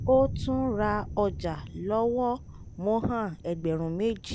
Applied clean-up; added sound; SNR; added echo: none; Thunder; 11 dB; none.